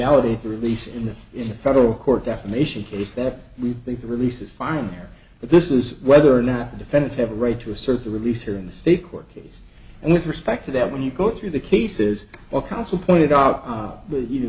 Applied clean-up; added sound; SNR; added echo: none; none; none; none.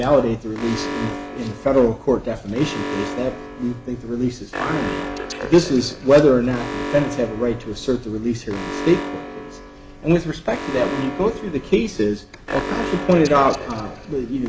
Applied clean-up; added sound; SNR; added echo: none; Alarm; 10 dB; none.